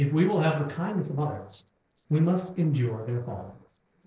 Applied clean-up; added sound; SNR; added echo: neural separator model SepFormer DNS4.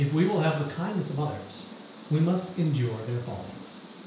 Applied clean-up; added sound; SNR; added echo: none; Cricket; 6 dB; reverberation time 0.5 s.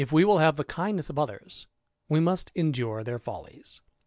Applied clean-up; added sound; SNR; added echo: none; none; none; none.